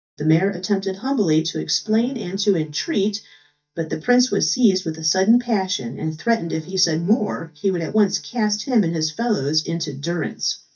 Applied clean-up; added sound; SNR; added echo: neural mask model DeepFilterNet 3.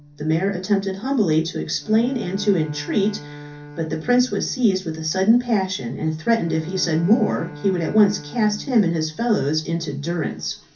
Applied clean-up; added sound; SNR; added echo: none; Bowed string instrument; 18 dB; reverberation time 0.3 s.